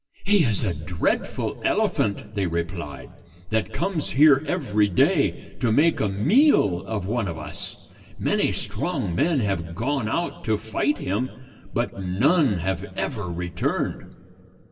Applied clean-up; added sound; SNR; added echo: none; none; none; reverberation time 2.3 s.